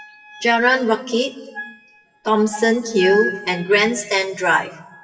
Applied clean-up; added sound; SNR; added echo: classical method WPE with log-MMSE.